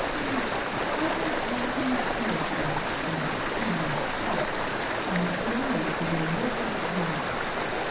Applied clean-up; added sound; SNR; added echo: none; Stream; -5 dB; reverberation time 0.6 s.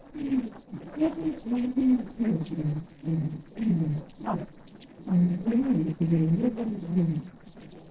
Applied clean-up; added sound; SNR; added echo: neural separator model SepFormer DNS4.